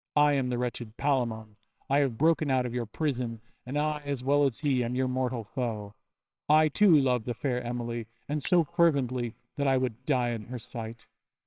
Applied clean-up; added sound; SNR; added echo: neural separator model SepFormer WHAMR!.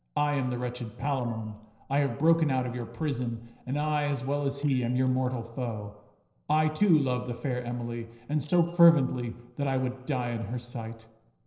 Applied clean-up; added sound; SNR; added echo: neural separator model SepFormer DNS4.